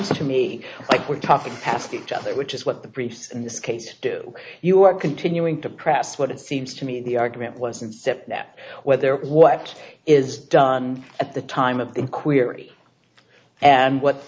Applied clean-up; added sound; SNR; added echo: none; none; none; none.